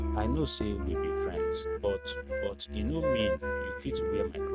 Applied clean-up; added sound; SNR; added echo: neural mask model RNNoise.